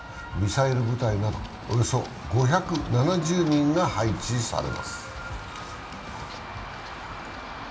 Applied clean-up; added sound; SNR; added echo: none; Run; 13 dB; reverberation time 2.1 s.